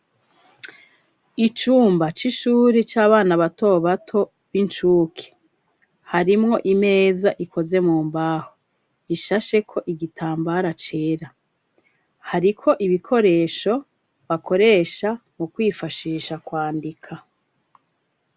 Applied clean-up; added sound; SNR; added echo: none; none; none; none.